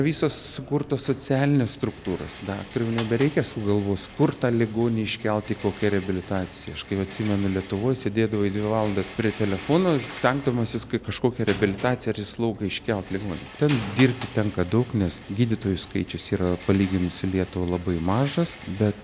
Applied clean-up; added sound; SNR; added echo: none; Rattle; 17 dB; none.